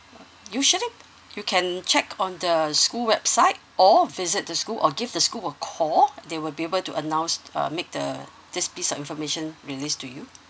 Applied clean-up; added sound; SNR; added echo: none; none; none; none.